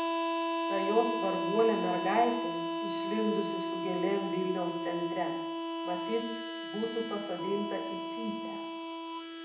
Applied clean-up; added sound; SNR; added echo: none; Harmonica; 1 dB; reverberation time 0.7 s.